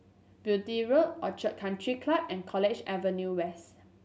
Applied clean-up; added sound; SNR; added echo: none; none; none; none.